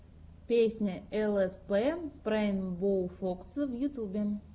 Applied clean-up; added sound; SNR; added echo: none; none; none; none.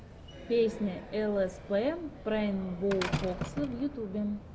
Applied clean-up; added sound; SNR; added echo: none; Slam; 9 dB; none.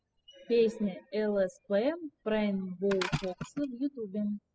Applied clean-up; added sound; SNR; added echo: classical method spectral subtraction.